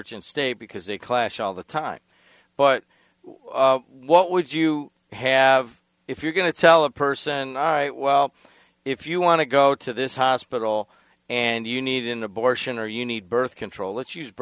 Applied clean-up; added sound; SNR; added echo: none; none; none; none.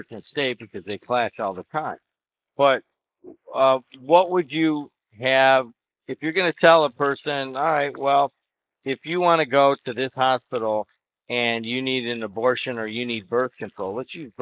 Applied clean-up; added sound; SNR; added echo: neural mask model Resemble Enhance denoiser.